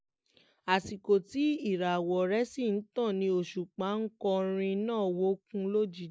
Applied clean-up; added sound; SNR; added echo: none; none; none; none.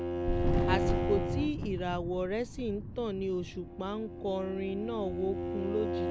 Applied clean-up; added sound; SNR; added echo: none; Thunder + Bowed string instrument; -1 dB; none.